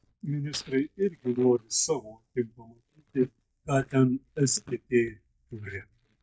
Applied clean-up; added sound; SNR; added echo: neural mask model DeepFilterNet 3.